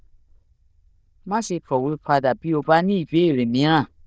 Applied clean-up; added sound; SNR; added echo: neural diffusion model UNIVERSE++.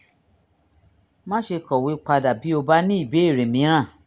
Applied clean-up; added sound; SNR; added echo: none; none; none; none.